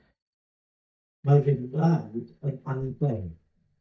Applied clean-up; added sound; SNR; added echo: neural mask model DeepFilterNet 3.